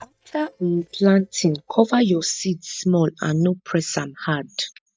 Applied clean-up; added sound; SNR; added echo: neural mask model DeepFilterNet 3.